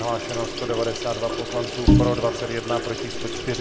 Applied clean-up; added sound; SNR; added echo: none; Bowed string instrument + Sink (filling or washing) / Water tap, faucet; -3 dB; none.